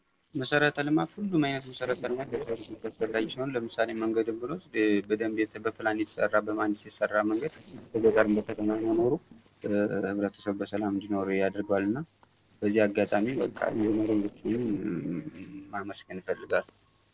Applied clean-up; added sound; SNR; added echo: neural separator model SepFormer DNS4.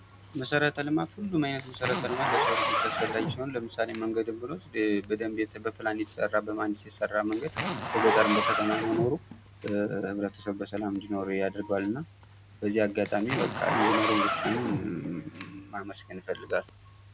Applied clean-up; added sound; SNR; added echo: none; Zipper (clothing); 3 dB; none.